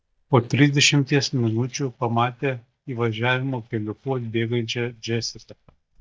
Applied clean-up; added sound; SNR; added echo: neural mask model DeepFilterNet 3.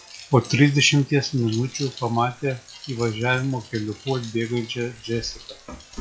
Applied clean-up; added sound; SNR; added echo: classical method WPE with log-MMSE.